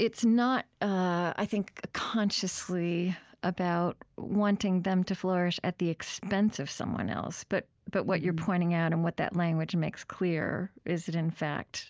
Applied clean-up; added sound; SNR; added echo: none; none; none; none.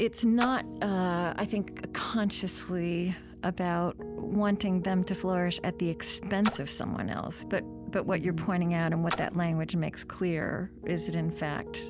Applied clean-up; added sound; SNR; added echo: none; Splash, splatter + Piano; 11 dB; none.